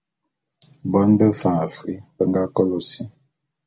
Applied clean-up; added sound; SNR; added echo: none; none; none; none.